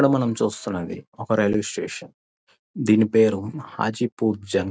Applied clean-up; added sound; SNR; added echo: none; none; none; none.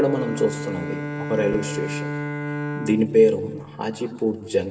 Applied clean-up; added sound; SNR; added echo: none; Bowed string instrument; 7 dB; reverberation time 1.6 s.